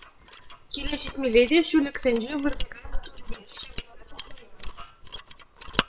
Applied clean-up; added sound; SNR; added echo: neural separator model SepFormer WHAM!.